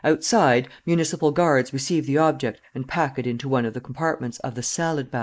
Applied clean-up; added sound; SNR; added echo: neural mask model Resemble Enhance denoiser.